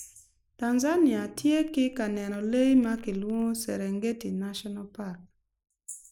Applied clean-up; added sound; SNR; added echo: neural mask model Resemble Enhance denoiser.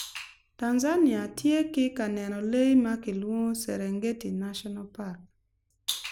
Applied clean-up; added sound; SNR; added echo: none; none; none; none.